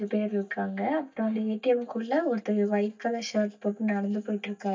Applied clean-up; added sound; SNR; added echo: neural mask model DeepFilterNet 3.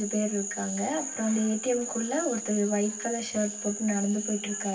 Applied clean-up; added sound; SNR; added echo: none; Frog; 7 dB; reverberation time 0.1 s.